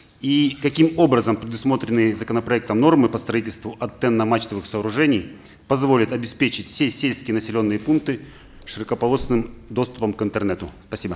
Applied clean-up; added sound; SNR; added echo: none; Vehicle; 19 dB; none.